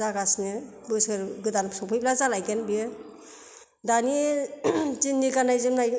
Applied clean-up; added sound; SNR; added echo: none; none; none; none.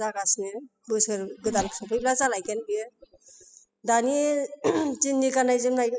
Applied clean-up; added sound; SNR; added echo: classical method spectral subtraction.